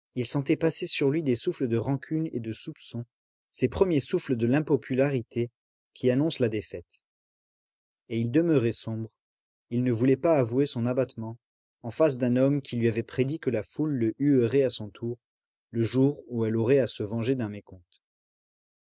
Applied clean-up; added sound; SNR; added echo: none; none; none; none.